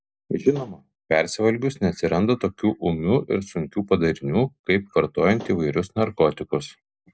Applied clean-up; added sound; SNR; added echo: none; Slam / Wood; 19 dB; none.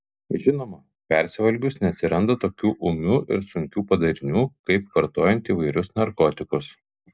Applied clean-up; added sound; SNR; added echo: none; none; none; none.